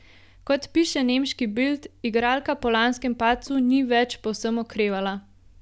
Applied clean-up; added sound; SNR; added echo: none; none; none; none.